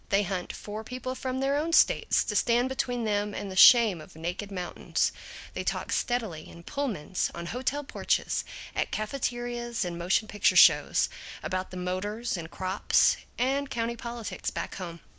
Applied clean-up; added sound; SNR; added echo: none; none; none; none.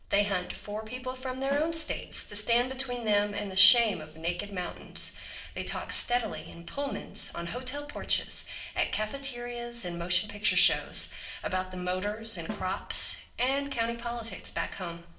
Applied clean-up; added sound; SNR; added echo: neural separator model SepFormer DNS4.